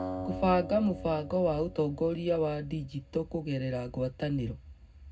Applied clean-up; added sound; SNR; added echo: none; Acoustic guitar; 13 dB; reverberation time 0.3 s.